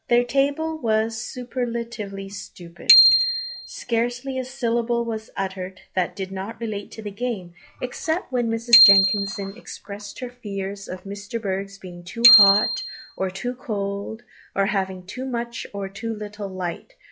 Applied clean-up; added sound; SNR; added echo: classical method log-MMSE.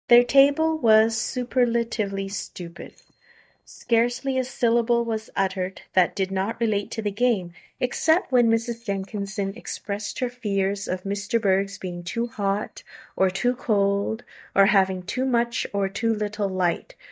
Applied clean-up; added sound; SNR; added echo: neural mask model DeepFilterNet 3.